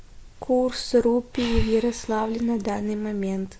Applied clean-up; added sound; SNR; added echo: none; Breathing; 10 dB; none.